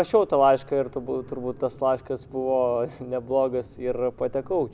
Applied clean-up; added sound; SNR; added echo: none; none; none; none.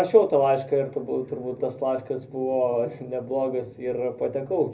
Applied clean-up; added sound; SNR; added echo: none; none; none; reverberation time 0.3 s.